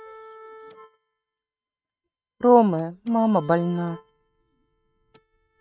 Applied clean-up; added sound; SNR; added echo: neural mask model RNNoise.